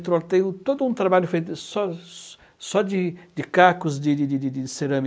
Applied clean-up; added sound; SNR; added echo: none; none; none; none.